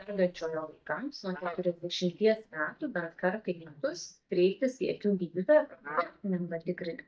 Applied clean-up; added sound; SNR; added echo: neural mask model DeepFilterNet 3.